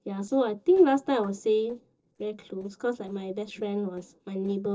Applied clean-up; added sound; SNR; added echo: neural separator model SepFormer DNS4.